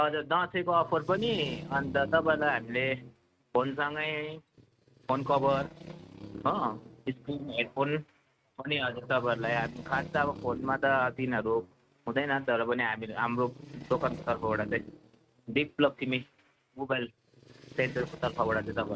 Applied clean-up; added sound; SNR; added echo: neural mask model RNNoise.